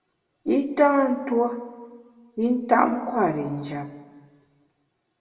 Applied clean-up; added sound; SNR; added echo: none; none; none; reverberation time 1.2 s.